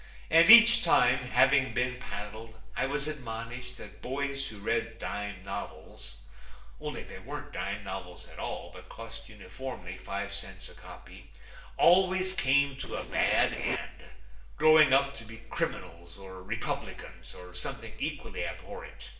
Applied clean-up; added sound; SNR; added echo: neural separator model SepFormer DNS4.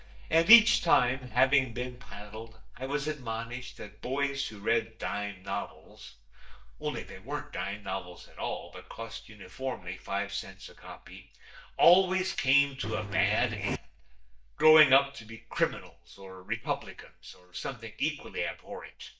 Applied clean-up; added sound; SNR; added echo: neural mask model DeepFilterNet 3.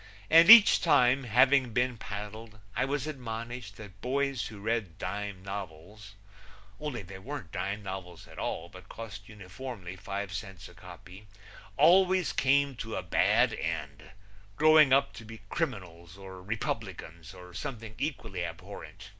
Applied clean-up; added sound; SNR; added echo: none; none; none; none.